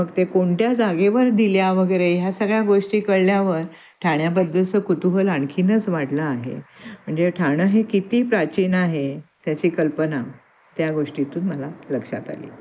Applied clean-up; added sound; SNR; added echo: neural mask model Resemble Enhance denoiser.